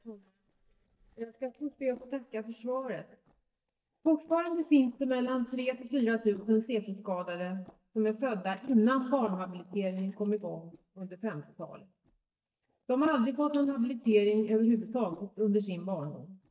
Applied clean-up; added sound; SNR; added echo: neural mask model DeepFilterNet 3.